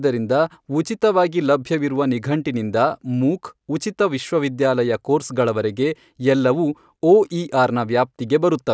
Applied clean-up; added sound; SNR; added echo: none; none; none; none.